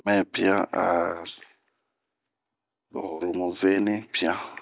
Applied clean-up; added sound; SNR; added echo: none; none; none; none.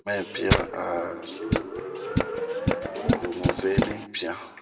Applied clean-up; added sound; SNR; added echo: none; Tools; -5 dB; reverberation time 1.3 s.